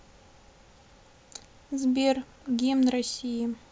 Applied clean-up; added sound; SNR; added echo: none; none; none; none.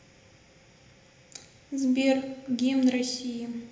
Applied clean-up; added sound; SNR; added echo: none; none; none; reverberation time 0.8 s.